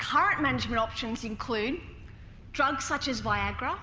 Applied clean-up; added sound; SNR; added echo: none; Train; 12 dB; none.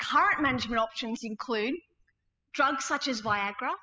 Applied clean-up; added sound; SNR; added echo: classical method spectral subtraction.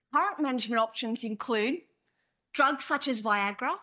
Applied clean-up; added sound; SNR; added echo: neural mask model DeepFilterNet 3.